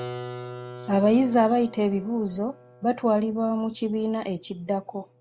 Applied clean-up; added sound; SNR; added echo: none; Keyboard (musical); 16 dB; none.